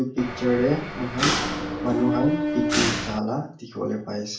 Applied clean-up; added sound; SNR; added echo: none; Mechanisms; 0 dB; reverberation time 0.4 s.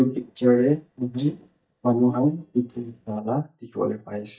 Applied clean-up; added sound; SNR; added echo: neural mask model DeepFilterNet 3.